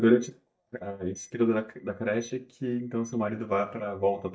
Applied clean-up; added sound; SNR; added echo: neural mask model DeepFilterNet 3.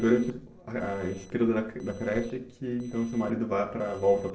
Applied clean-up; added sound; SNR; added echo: neural separator model SepFormer DNS4.